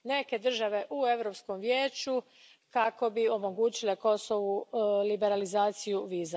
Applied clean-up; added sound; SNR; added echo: none; none; none; none.